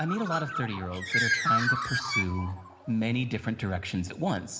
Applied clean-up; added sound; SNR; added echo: none; Bird; 1 dB; reverberation time 1.1 s.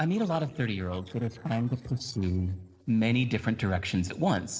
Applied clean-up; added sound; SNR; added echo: neural separator model SepFormer DNS4.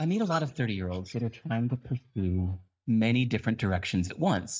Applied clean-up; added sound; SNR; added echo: neural mask model DeepFilterNet 3.